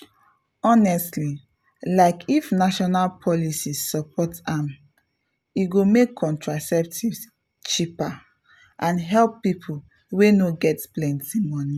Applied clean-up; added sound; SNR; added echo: none; none; none; none.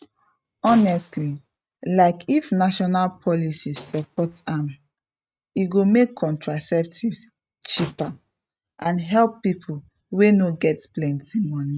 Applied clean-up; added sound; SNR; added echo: neural mask model RNNoise.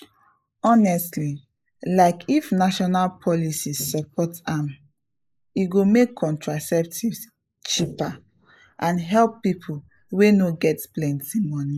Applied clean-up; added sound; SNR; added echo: neural mask model Resemble Enhance denoiser.